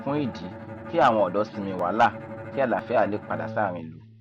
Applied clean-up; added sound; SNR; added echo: none; Bowed string instrument; 12 dB; none.